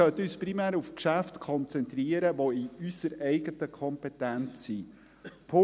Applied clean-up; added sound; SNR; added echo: none; none; none; none.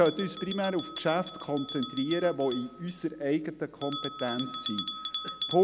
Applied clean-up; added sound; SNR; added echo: none; Bell; 9 dB; none.